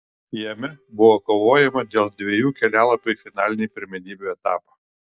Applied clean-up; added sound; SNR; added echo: neural mask model DeepFilterNet 3.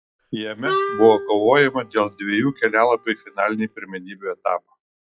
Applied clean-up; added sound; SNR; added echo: classical method log-MMSE.